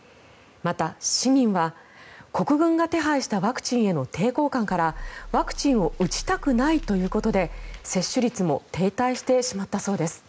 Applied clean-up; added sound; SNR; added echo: none; Growling; 13 dB; none.